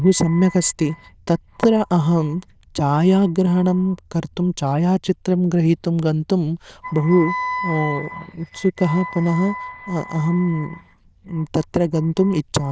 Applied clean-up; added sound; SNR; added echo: neural diffusion model UNIVERSE++.